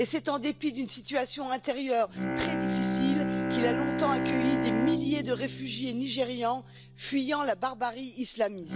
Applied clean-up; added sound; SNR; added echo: none; Bowed string instrument; 2 dB; none.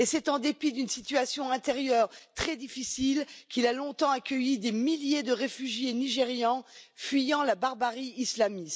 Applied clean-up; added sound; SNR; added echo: none; none; none; none.